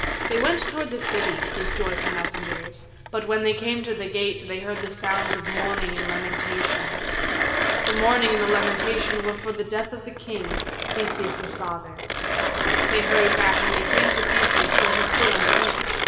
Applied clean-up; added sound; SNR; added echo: none; Mechanisms; -3 dB; reverberation time 2.1 s.